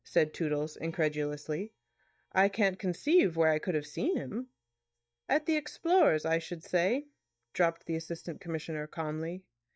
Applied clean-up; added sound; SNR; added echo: neural mask model DeepFilterNet 3.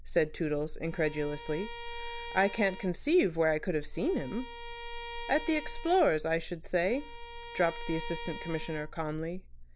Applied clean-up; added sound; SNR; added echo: none; Bowed string instrument; 14 dB; none.